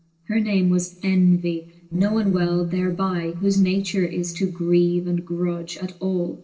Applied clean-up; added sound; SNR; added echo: neural separator model SepFormer DNS4.